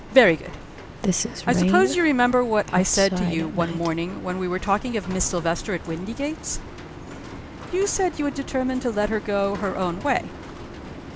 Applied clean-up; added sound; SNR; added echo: none; Rain; 7 dB; none.